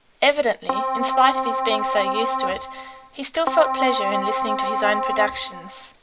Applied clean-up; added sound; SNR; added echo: none; Keyboard (musical); 1 dB; none.